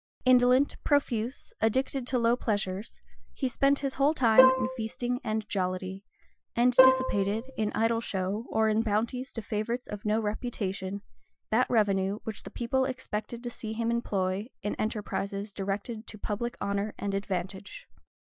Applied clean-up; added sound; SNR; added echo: classical method Wiener filter.